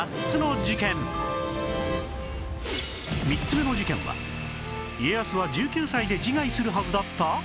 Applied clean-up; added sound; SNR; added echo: none; Brass instrument; 18 dB; none.